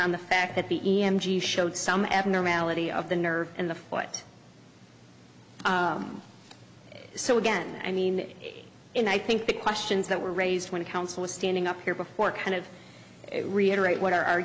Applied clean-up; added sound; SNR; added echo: none; none; none; none.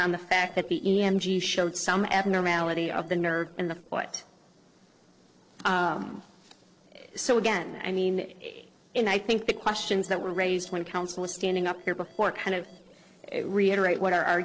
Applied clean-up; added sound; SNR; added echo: neural separator model SepFormer DNS4.